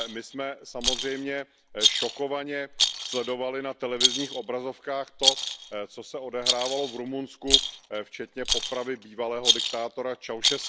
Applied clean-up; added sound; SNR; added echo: none; Rattle; -3 dB; none.